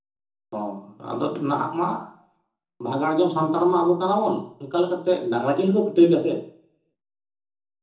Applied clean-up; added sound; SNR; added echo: none; none; none; reverberation time 0.7 s.